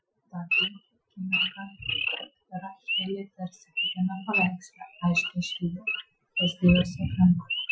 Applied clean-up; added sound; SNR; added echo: classical method Wiener filter.